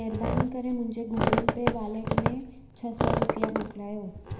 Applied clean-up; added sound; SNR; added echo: none; Squeak; -3 dB; reverberation time 0.9 s.